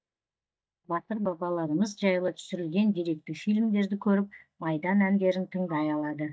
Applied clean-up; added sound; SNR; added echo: neural mask model DeepFilterNet 3.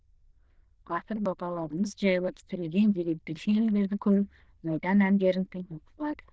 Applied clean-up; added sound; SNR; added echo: neural diffusion model UNIVERSE++.